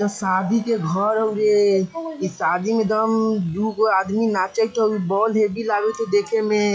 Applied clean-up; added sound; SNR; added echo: classical method log-MMSE.